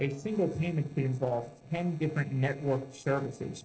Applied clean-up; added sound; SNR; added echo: neural separator model SepFormer DNS4.